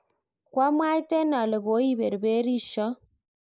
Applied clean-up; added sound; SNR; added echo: neural mask model Resemble Enhance denoiser.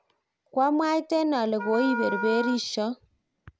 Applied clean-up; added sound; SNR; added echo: none; Wind instrument, woodwind instrument; 9 dB; none.